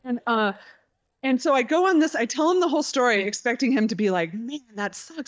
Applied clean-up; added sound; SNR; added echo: neural mask model DeepFilterNet 3.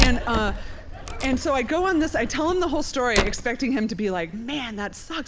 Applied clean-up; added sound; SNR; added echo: none; Wood; 3 dB; none.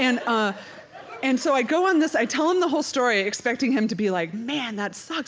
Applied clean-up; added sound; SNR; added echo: none; none; none; none.